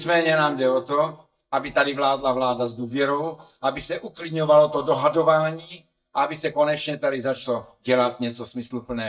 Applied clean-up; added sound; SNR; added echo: neural mask model DeepFilterNet 3.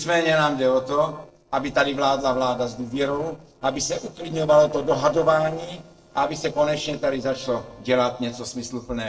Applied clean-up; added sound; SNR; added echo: neural separator model SepFormer DNS4.